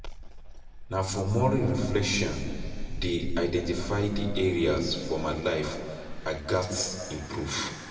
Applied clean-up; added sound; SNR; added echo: none; Engine; 8 dB; reverberation time 2.1 s.